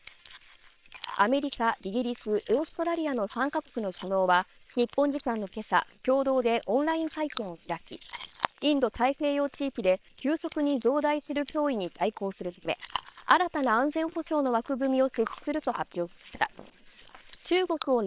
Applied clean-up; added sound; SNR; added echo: neural separator model SepFormer WHAM!.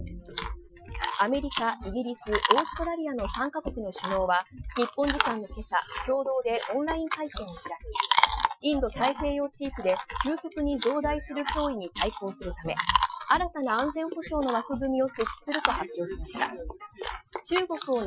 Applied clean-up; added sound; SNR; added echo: classical method Wiener filter.